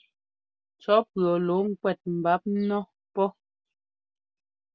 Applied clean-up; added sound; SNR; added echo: none; none; none; none.